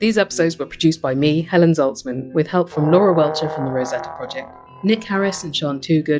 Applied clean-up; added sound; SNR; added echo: classical method log-MMSE.